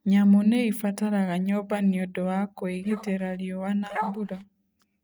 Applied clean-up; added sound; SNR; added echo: neural mask model DeepFilterNet 3.